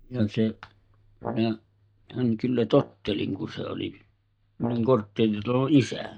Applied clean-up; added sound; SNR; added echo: neural mask model DeepFilterNet 3.